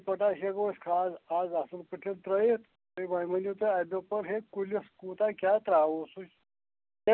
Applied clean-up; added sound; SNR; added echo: none; none; none; none.